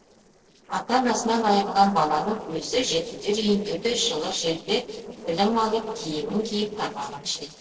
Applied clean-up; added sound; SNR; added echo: neural separator model SepFormer DNS4.